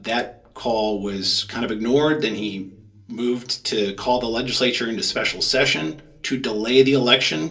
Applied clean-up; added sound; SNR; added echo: none; none; none; reverberation time 0.3 s.